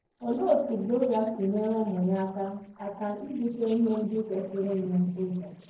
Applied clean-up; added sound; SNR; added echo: neural separator model SepFormer DNS4.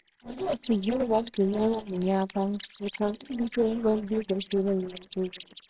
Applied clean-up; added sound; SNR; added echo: neural separator model SepFormer WHAMR!.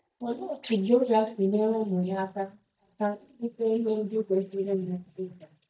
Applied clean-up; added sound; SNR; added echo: neural mask model DeepFilterNet 3.